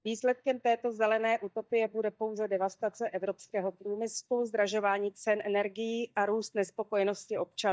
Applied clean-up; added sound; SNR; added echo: neural mask model DeepFilterNet 3.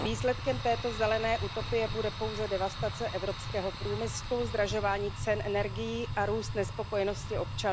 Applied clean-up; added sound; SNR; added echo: none; Fire; 5 dB; none.